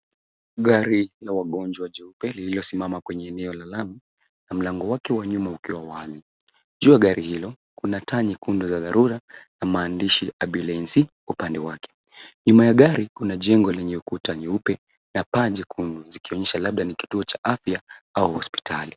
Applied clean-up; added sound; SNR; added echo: none; none; none; none.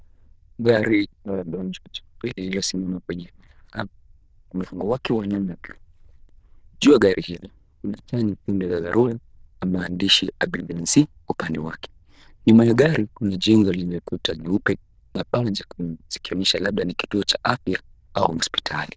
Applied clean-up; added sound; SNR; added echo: neural diffusion model UNIVERSE++.